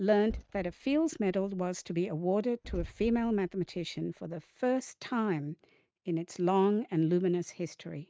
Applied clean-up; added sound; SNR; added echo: neural mask model RNNoise.